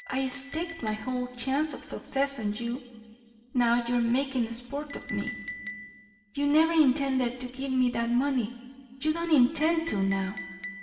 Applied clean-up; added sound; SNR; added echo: none; Chink, clink; 17 dB; reverberation time 1.8 s.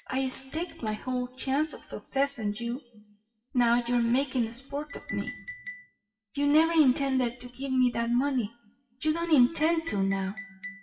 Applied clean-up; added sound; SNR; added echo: classical method WPE with log-MMSE.